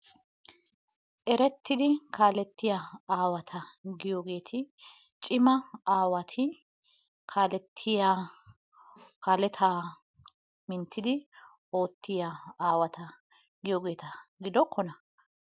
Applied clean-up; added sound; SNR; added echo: none; none; none; none.